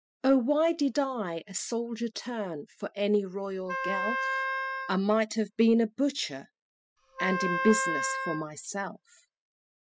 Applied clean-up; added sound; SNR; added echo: classical method spectral subtraction.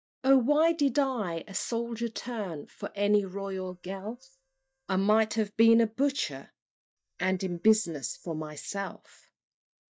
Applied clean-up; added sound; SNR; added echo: neural mask model DeepFilterNet 3.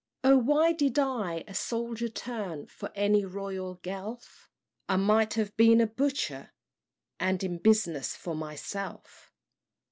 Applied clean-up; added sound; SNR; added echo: none; none; none; none.